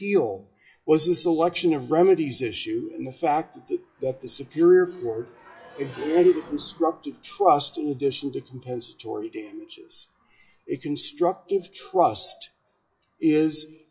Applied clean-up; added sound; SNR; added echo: classical method WPE with log-MMSE.